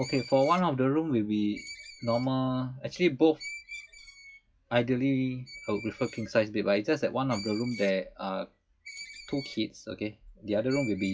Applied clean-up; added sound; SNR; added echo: classical method log-MMSE.